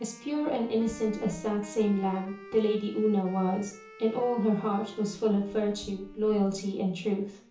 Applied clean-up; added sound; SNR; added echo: none; Wind instrument, woodwind instrument; 19 dB; reverberation time 0.7 s.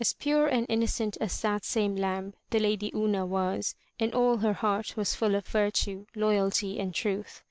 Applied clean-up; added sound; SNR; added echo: none; none; none; none.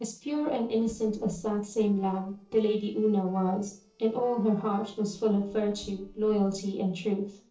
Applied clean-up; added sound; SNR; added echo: neural separator model SepFormer DNS4.